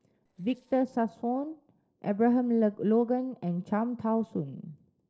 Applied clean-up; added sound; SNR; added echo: neural separator model SepFormer DNS4.